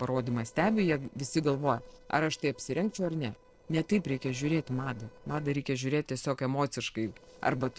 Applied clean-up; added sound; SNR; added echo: neural separator model SepFormer DNS4.